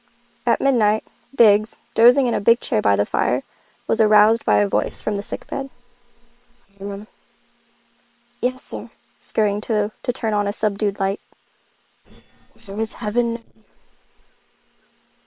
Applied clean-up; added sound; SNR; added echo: neural separator model SepFormer WHAM!.